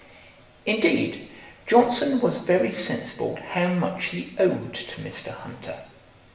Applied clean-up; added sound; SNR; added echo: none; none; none; reverberation time 0.8 s.